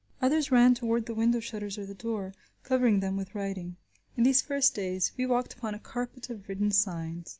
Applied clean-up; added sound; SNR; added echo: none; none; none; none.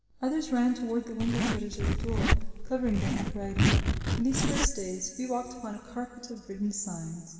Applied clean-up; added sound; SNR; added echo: none; Zipper (clothing); -4 dB; reverberation time 2.5 s.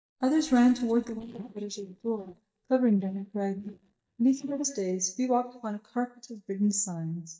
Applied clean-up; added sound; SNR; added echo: neural mask model DeepFilterNet 3.